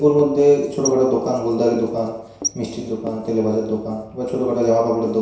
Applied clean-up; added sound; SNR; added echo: none; Writing; 16 dB; reverberation time 0.7 s.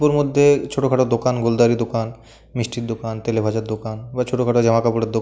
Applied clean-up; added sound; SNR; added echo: none; none; none; none.